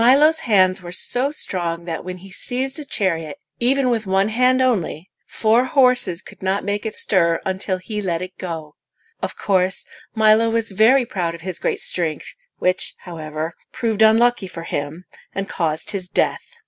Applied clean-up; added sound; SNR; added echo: none; none; none; none.